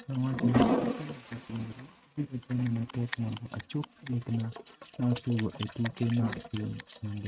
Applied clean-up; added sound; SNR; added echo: neural mask model RNNoise.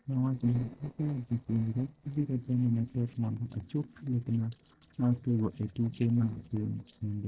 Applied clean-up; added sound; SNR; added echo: neural separator model SepFormer DNS4.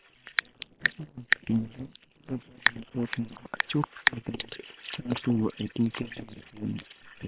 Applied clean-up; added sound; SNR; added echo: neural separator model SepFormer WHAM!.